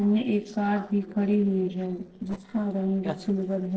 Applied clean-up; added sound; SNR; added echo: neural separator model SepFormer DNS4.